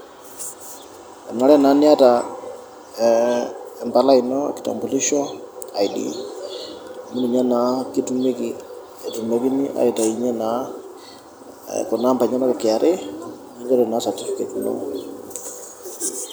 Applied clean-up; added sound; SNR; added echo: none; none; none; none.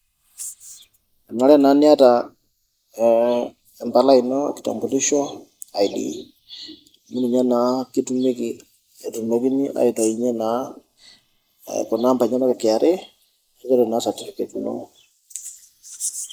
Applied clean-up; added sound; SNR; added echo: neural mask model Resemble Enhance denoiser.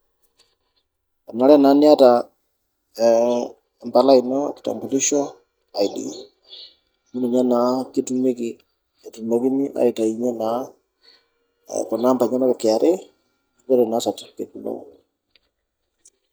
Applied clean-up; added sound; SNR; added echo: neural mask model DeepFilterNet 3.